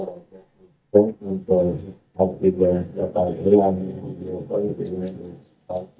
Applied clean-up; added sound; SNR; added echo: neural mask model DeepFilterNet 3.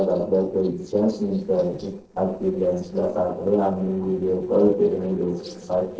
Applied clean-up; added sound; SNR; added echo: neural separator model SepFormer DNS4.